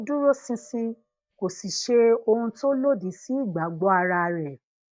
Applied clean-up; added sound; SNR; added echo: neural mask model DeepFilterNet 3.